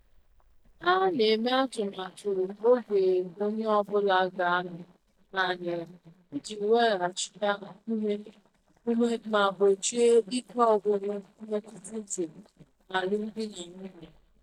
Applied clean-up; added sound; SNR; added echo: neural mask model DeepFilterNet 3.